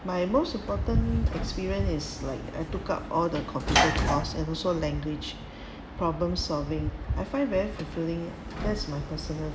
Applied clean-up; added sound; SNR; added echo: none; Sliding door / Slam; 5 dB; none.